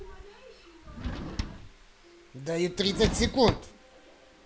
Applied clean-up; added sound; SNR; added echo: none; Drawer open or close; 4 dB; none.